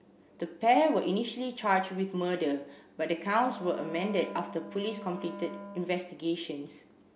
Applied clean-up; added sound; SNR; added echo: none; Wind instrument, woodwind instrument; 14 dB; none.